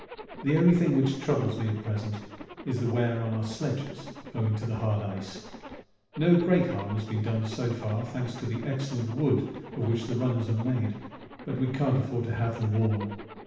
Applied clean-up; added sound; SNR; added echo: none; Zipper (clothing); 15 dB; reverberation time 0.9 s.